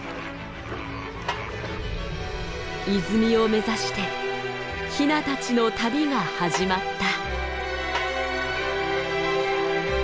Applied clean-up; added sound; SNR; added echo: none; Snare drum; 12 dB; none.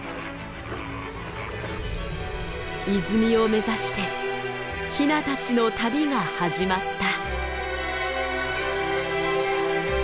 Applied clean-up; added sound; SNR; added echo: none; none; none; none.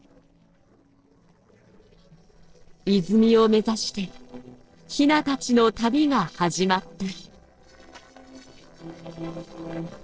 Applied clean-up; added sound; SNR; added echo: neural separator model SepFormer DNS4.